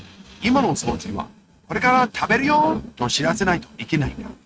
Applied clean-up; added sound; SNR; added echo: neural mask model RNNoise.